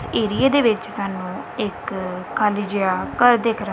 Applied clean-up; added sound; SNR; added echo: none; none; none; none.